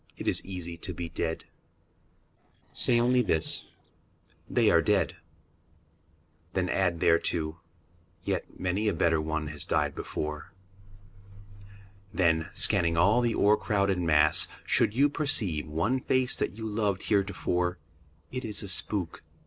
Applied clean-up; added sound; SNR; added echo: neural separator model SepFormer DNS4.